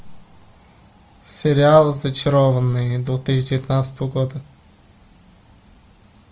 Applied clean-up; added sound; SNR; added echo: none; none; none; none.